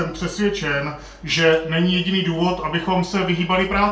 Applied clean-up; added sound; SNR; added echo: none; none; none; reverberation time 0.3 s.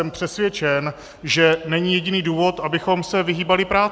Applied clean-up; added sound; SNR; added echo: none; none; none; none.